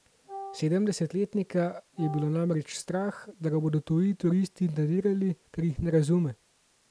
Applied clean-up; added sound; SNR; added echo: none; Wind instrument, woodwind instrument; 14 dB; none.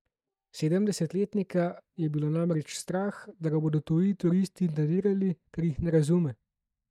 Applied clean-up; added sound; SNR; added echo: neural mask model DeepFilterNet 3.